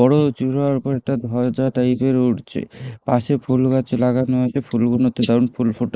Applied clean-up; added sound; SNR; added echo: neural mask model Resemble Enhance denoiser.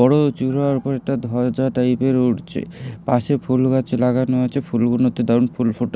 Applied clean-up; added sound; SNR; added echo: none; none; none; none.